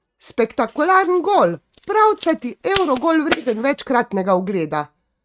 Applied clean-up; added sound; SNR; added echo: neural mask model RNNoise.